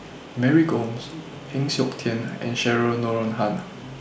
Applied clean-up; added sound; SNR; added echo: none; none; none; none.